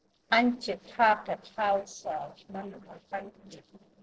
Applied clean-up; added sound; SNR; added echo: neural separator model SepFormer DNS4.